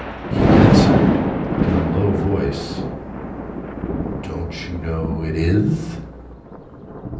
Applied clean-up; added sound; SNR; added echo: none; Thunder; -3 dB; reverberation time 0.6 s.